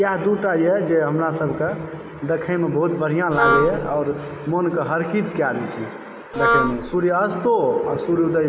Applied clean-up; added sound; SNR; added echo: none; Wind instrument, woodwind instrument; 0 dB; none.